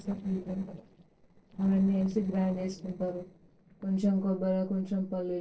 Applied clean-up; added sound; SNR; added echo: neural separator model SepFormer DNS4.